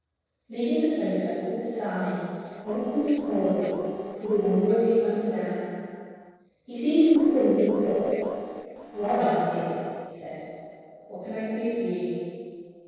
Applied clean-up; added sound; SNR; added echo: neural separator model SepFormer DNS4.